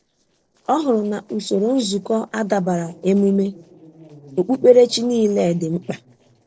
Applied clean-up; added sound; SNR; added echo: neural separator model SepFormer DNS4.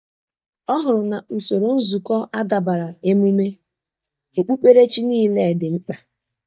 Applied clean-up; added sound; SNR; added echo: neural mask model DeepFilterNet 3.